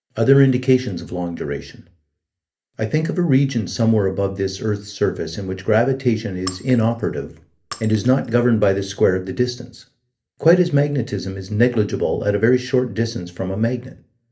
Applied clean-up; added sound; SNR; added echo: none; Shatter; 19 dB; reverberation time 0.3 s.